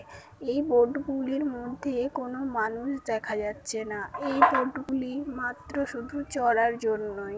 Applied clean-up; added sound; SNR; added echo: none; none; none; none.